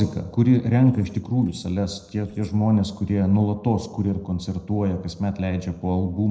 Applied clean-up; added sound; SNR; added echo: neural separator model SepFormer DNS4.